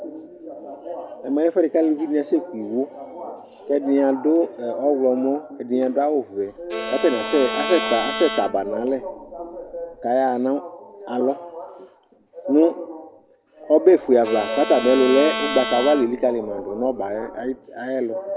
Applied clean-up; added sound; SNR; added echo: none; Bowed string instrument; 8 dB; none.